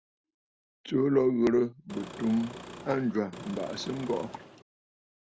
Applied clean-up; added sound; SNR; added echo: none; Engine / Car; 13 dB; none.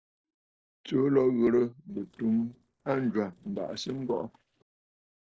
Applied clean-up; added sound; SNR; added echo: neural separator model SepFormer DNS4.